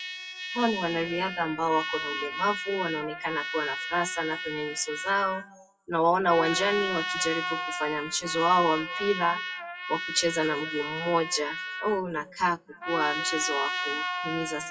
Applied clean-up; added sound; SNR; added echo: classical method WPE with log-MMSE.